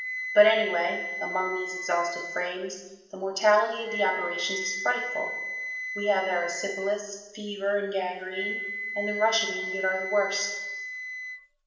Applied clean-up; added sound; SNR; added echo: none; Wind instrument, woodwind instrument; 7 dB; reverberation time 1.0 s.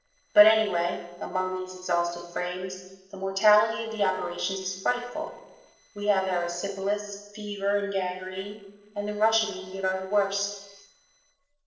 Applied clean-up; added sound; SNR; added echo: neural separator model SepFormer DNS4.